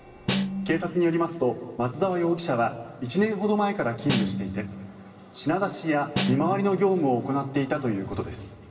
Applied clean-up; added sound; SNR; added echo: none; Snare drum; 6 dB; reverberation time 2.0 s.